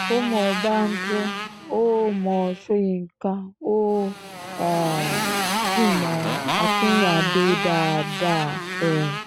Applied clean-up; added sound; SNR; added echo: none; Motorcycle; 3 dB; none.